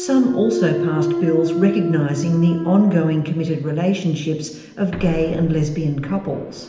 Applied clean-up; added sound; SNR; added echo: none; Thump, thud; 7 dB; reverberation time 0.8 s.